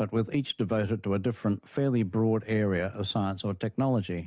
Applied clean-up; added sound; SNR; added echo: none; none; none; none.